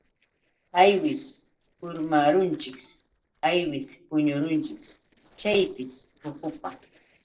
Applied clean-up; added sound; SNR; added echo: neural separator model SepFormer DNS4.